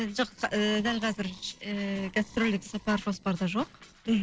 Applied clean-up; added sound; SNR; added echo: neural separator model SepFormer DNS4.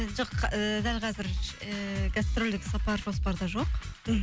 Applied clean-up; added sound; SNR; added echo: none; none; none; none.